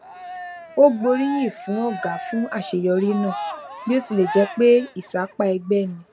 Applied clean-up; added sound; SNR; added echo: none; Cheering; 13 dB; none.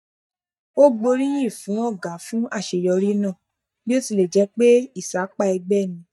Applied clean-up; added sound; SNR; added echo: neural mask model DeepFilterNet 3.